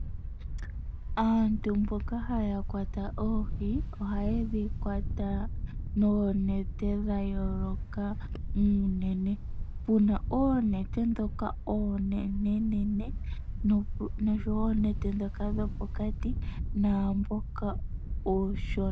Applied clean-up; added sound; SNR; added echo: none; Wind; 3 dB; none.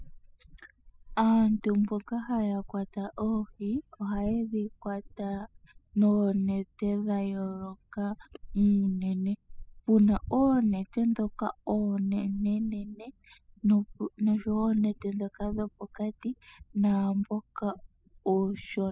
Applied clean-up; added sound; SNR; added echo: classical method spectral subtraction.